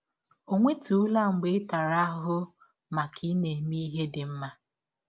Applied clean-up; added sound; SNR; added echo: none; none; none; none.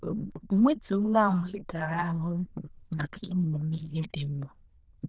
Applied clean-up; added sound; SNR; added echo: neural diffusion model UNIVERSE++.